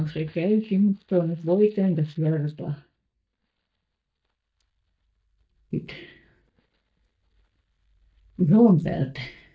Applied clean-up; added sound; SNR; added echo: neural mask model DeepFilterNet 3.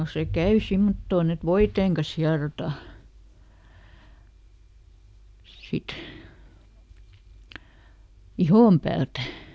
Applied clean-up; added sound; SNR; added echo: none; none; none; none.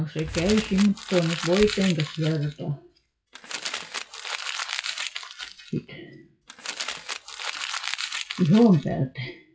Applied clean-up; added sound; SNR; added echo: classical method WPE with log-MMSE.